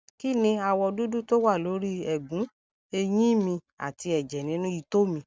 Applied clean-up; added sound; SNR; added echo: none; none; none; none.